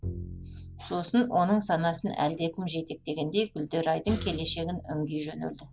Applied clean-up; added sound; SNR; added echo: none; Bowed string instrument; 13 dB; none.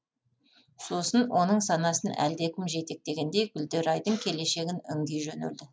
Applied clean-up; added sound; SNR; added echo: none; none; none; none.